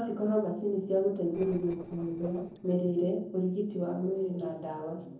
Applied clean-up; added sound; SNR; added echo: neural separator model SepFormer DNS4.